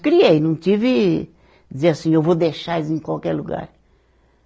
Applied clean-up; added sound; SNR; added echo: none; none; none; none.